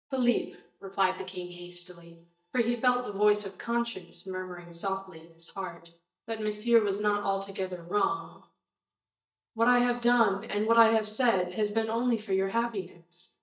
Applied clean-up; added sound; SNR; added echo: neural mask model DeepFilterNet 3.